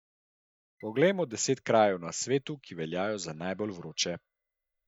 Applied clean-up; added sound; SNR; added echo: neural mask model DeepFilterNet 3.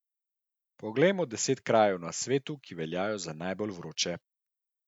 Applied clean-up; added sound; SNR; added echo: none; none; none; none.